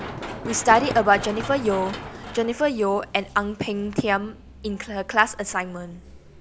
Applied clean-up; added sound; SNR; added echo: none; Run; 12 dB; none.